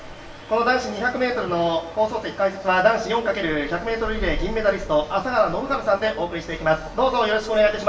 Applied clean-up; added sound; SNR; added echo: none; Car passing by; 14 dB; reverberation time 0.8 s.